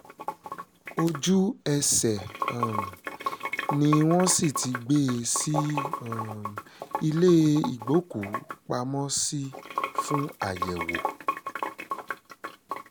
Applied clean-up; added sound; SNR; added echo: none; Sink (filling or washing) / Water; 7 dB; none.